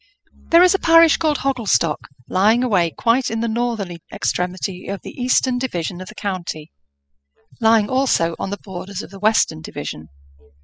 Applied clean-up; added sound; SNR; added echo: classical method spectral subtraction.